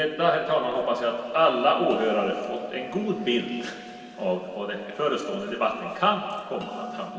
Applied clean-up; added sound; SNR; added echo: none; Bell; 17 dB; reverberation time 2.5 s.